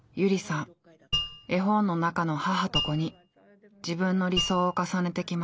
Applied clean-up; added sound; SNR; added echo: none; Mallet percussion; 6 dB; none.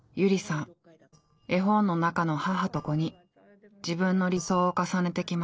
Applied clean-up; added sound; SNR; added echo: neural separator model SepFormer DNS4.